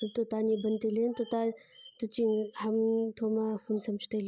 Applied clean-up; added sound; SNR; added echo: none; none; none; none.